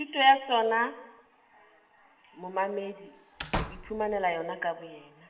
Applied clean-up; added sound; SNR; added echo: none; Slam / Wood; 9 dB; reverberation time 1.0 s.